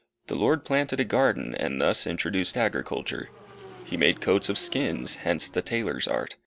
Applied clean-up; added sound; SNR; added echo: none; Motorcycle / Engine; 19 dB; none.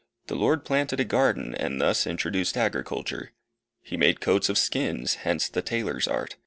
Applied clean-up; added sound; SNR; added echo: none; none; none; none.